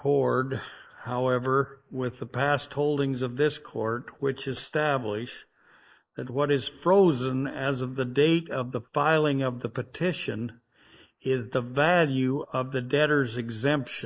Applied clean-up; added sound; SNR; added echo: neural mask model Resemble Enhance denoiser.